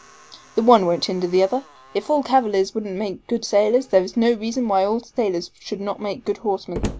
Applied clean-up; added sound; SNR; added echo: none; Slam; 18 dB; none.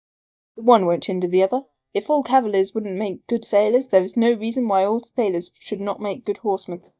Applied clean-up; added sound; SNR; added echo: neural mask model DeepFilterNet 3.